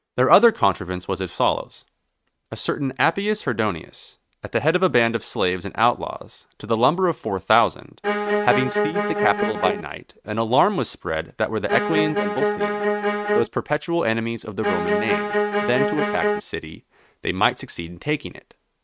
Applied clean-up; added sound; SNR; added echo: neural mask model RNNoise.